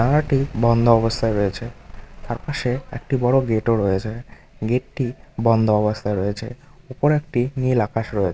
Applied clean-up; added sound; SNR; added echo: none; none; none; none.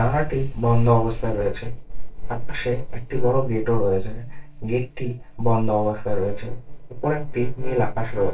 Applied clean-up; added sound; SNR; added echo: neural separator model SepFormer DNS4.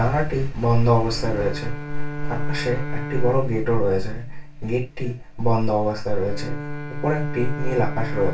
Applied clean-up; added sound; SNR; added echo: none; Bowed string instrument; 13 dB; reverberation time 0.2 s.